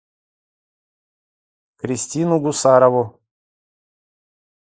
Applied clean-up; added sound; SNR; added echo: neural mask model Resemble Enhance denoiser.